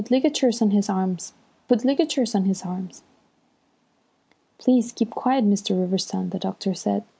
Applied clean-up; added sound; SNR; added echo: none; none; none; none.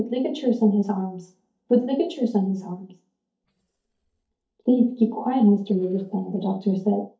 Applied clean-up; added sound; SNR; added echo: neural mask model DeepFilterNet 3.